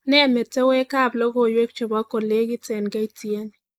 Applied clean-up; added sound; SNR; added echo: neural mask model Resemble Enhance denoiser.